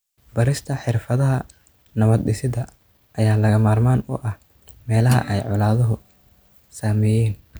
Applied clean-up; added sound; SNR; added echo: none; Guitar; 13 dB; none.